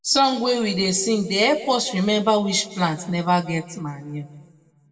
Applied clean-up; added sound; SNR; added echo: none; none; none; reverberation time 1.3 s.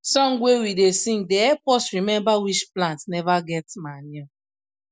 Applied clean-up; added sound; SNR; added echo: none; none; none; none.